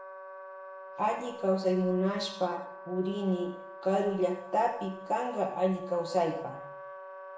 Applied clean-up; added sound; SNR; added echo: none; Wind instrument, woodwind instrument; 13 dB; reverberation time 0.7 s.